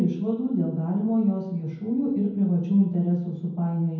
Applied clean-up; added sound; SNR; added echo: none; none; none; reverberation time 0.9 s.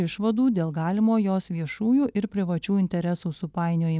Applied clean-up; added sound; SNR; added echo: none; none; none; none.